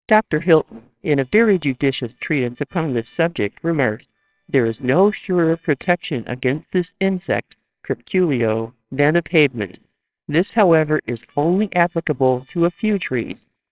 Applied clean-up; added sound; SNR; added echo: neural separator model SepFormer WHAMR!.